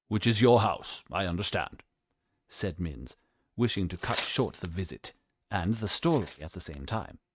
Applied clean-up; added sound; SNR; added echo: neural mask model RNNoise.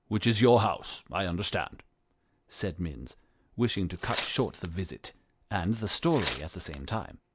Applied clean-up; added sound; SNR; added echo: none; Tearing; 11 dB; none.